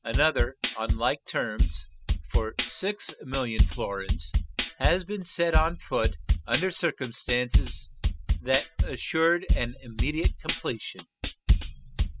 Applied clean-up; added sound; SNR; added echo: classical method spectral subtraction.